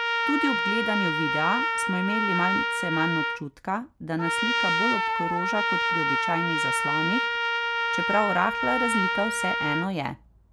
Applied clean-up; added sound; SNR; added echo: none; Trumpet; -3 dB; none.